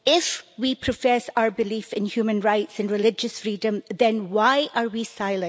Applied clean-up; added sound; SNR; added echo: none; none; none; none.